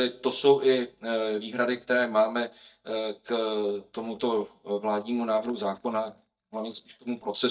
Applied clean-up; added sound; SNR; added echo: neural mask model DeepFilterNet 3.